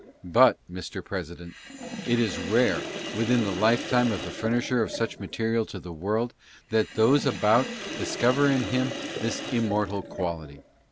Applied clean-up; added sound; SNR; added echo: none; Sink (filling or washing); 10 dB; none.